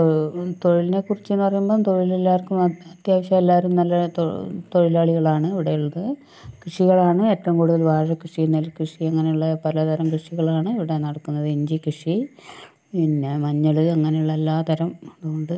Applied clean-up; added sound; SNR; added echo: none; none; none; none.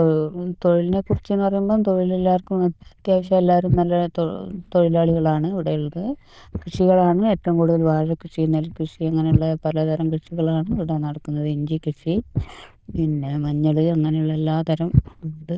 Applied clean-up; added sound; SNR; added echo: neural diffusion model UNIVERSE++.